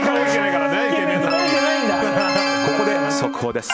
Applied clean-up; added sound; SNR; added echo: none; Wind instrument, woodwind instrument; 1 dB; none.